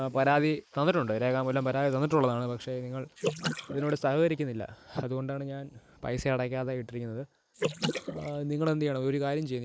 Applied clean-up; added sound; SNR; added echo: neural mask model Resemble Enhance denoiser.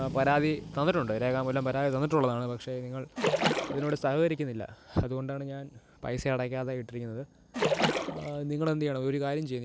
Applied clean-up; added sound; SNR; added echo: none; Splash, splatter; 0 dB; none.